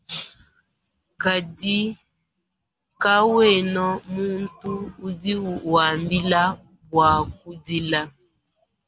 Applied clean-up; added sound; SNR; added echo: none; none; none; none.